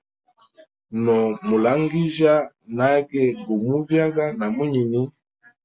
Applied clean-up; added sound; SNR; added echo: none; none; none; none.